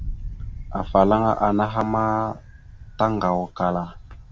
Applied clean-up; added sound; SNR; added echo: none; Wind; 12 dB; none.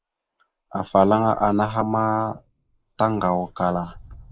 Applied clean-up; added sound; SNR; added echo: neural mask model Resemble Enhance denoiser.